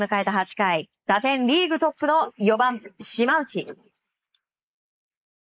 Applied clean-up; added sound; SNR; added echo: neural mask model Resemble Enhance denoiser.